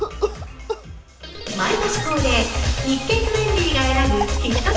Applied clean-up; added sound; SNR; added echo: none; Cough; 12 dB; reverberation time 1.0 s.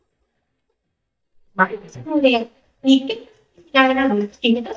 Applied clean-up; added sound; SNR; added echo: neural mask model DeepFilterNet 3.